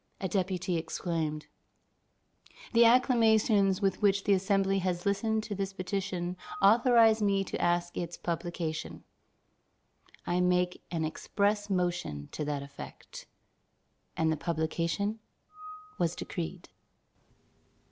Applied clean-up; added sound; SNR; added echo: none; Screech / Glass; 19 dB; none.